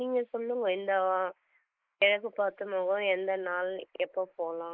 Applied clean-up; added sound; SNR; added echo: neural mask model Resemble Enhance denoiser.